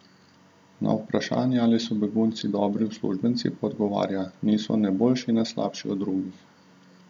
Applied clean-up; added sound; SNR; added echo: none; none; none; none.